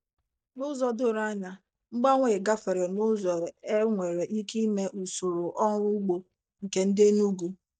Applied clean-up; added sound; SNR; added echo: neural mask model DeepFilterNet 3.